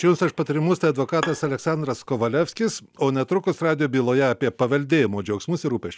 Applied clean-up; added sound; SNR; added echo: none; Bowed string instrument; 15 dB; none.